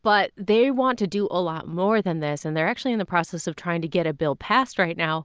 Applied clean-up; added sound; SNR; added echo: none; none; none; none.